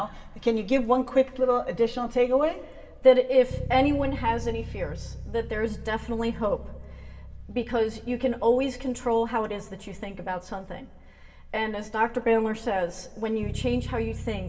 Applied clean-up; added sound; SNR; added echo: none; Bass guitar; 13 dB; reverberation time 1.3 s.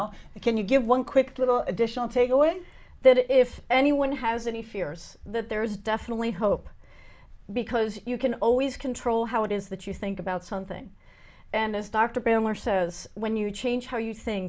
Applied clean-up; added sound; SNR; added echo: none; none; none; none.